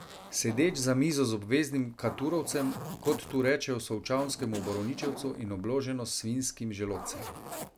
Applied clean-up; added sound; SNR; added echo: none; Zipper (clothing); 13 dB; none.